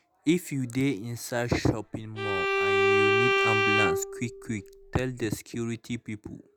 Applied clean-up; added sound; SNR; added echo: none; Bowed string instrument; -5 dB; none.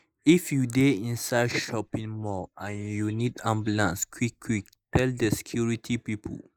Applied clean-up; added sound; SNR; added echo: neural mask model Resemble Enhance denoiser.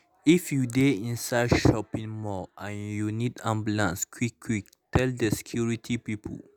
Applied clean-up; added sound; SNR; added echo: none; none; none; none.